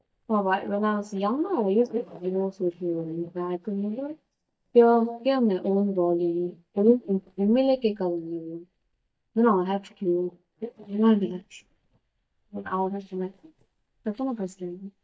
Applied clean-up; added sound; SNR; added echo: neural mask model DeepFilterNet 3.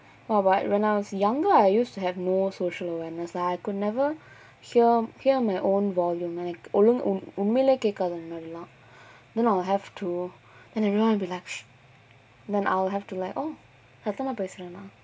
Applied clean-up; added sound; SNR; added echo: none; none; none; none.